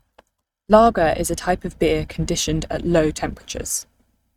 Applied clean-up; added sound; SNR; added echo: neural mask model RNNoise.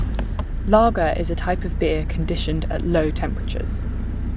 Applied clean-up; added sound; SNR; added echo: none; Engine; 0 dB; none.